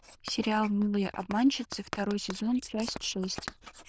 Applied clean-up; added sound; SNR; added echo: neural diffusion model UNIVERSE++.